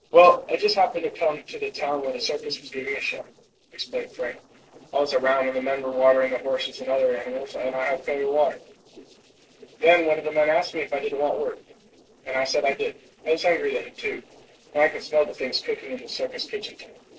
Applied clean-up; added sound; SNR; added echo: neural separator model SepFormer DNS4.